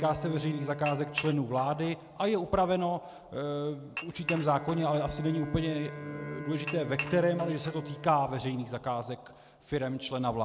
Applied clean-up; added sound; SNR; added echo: none; Dishes, pots, and pans / Chink, clink + Bowed string instrument; 10 dB; none.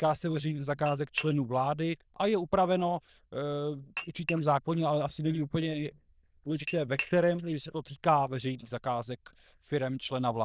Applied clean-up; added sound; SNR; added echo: neural diffusion model UNIVERSE++.